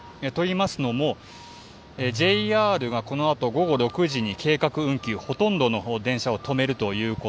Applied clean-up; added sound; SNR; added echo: none; Keyboard (musical); 19 dB; none.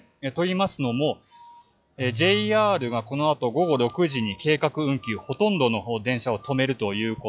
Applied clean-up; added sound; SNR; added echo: classical method log-MMSE.